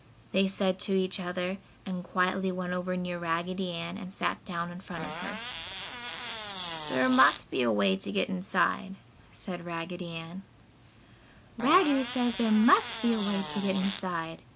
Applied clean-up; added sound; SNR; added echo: none; Fart; 9 dB; none.